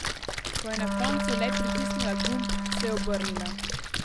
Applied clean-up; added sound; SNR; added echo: none; Wind instrument, woodwind instrument + Splash, splatter; -5 dB; none.